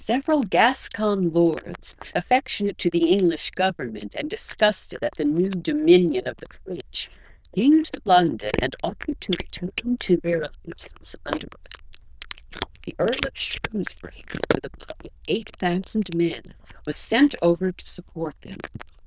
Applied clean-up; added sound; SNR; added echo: neural diffusion model UNIVERSE++.